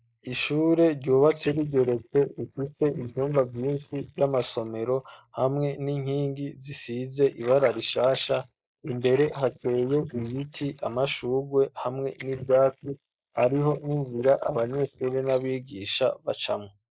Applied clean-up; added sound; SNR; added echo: neural mask model Resemble Enhance denoiser.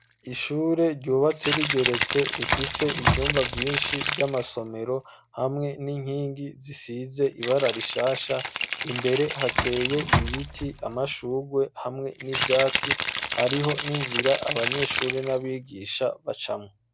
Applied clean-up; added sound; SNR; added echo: none; Tick + Rattle (instrument); 3 dB; none.